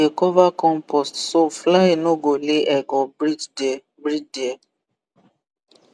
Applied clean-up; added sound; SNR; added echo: none; none; none; none.